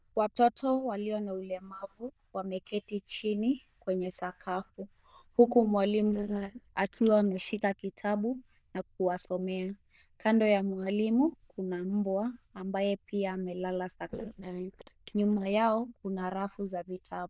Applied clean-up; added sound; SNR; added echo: neural diffusion model UNIVERSE++.